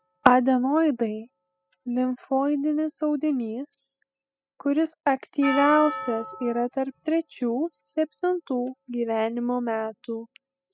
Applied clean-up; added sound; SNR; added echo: classical method spectral subtraction.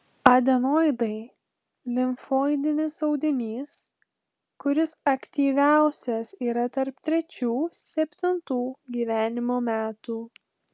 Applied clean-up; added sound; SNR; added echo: none; none; none; none.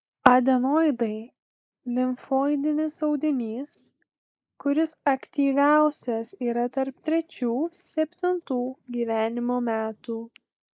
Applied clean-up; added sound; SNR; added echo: neural mask model Resemble Enhance denoiser.